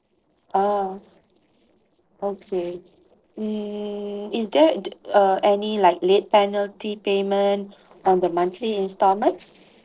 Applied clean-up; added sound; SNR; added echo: neural separator model SepFormer DNS4.